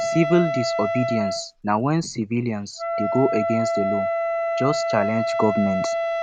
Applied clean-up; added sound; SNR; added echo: none; Wind instrument, woodwind instrument; 1 dB; none.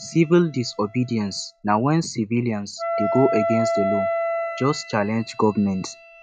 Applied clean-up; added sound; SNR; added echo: classical method log-MMSE.